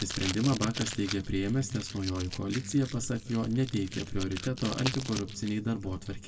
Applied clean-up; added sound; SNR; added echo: none; Packing tape, duct tape; 10 dB; reverberation time 1.1 s.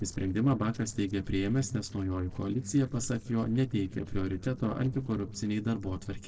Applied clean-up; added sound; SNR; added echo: neural separator model SepFormer DNS4.